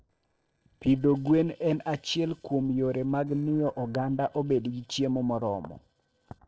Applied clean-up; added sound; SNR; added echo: neural separator model SepFormer DNS4.